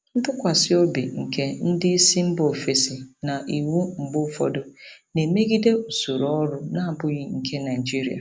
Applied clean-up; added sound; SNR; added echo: none; none; none; none.